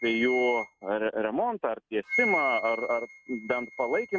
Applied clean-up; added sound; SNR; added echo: neural mask model RNNoise.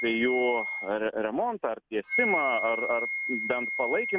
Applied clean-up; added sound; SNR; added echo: none; Wind instrument, woodwind instrument; 3 dB; none.